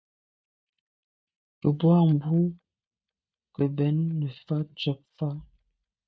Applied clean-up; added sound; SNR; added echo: neural mask model DeepFilterNet 3.